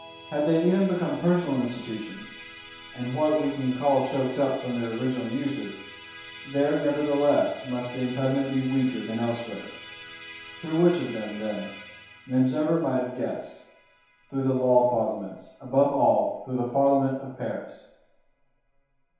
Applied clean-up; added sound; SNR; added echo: none; Musical instrument; 18 dB; reverberation time 0.8 s.